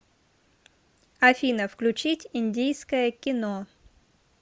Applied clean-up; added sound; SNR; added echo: none; none; none; none.